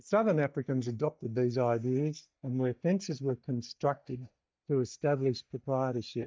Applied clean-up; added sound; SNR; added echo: neural mask model DeepFilterNet 3.